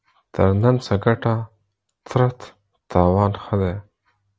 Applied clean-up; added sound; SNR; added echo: none; none; none; none.